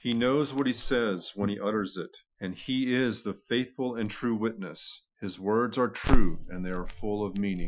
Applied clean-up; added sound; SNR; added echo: classical method Wiener filter.